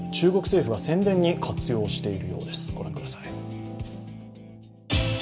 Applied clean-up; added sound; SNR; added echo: none; none; none; reverberation time 1.1 s.